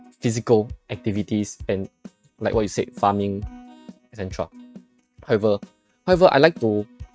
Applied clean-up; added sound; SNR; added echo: neural mask model RNNoise.